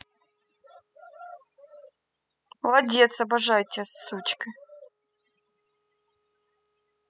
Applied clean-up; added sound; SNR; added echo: classical method spectral subtraction.